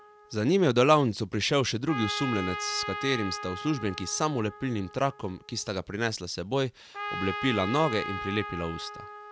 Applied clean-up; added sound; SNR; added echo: none; Trumpet; 10 dB; none.